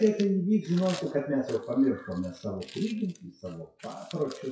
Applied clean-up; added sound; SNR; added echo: classical method WPE with log-MMSE.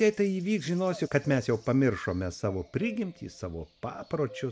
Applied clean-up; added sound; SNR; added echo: none; none; none; none.